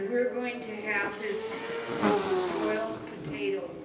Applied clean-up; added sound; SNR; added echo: none; Motorcycle / Engine; 1 dB; reverberation time 0.8 s.